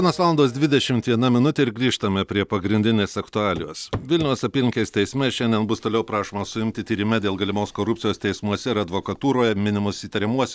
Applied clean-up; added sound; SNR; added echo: none; Walk, footsteps / Run / Wood; 13 dB; none.